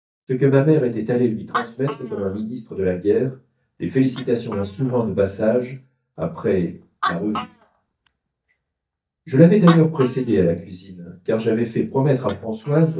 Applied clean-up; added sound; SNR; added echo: neural mask model DeepFilterNet 3.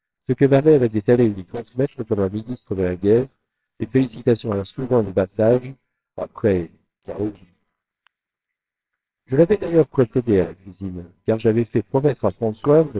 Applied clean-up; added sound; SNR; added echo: neural separator model SepFormer WHAMR!.